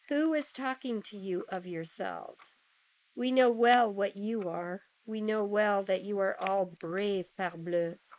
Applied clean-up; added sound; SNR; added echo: neural mask model Resemble Enhance denoiser.